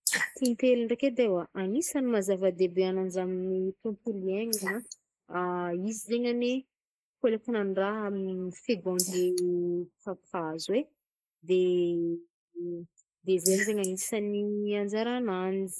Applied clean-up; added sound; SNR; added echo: neural mask model Resemble Enhance denoiser.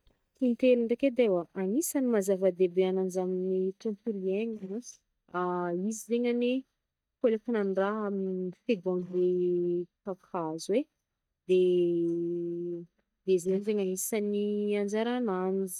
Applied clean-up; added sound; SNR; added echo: neural mask model DeepFilterNet 3.